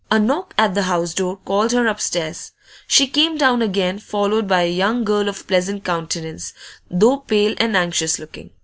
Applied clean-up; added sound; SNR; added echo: none; none; none; none.